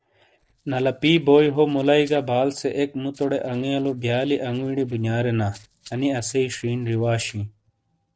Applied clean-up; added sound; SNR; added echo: neural separator model SepFormer DNS4.